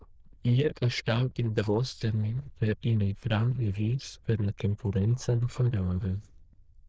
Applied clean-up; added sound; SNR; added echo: neural diffusion model UNIVERSE++.